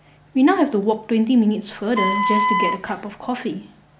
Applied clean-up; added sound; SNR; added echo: none; Wind instrument, woodwind instrument; 1 dB; none.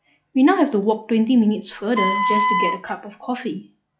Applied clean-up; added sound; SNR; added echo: classical method log-MMSE.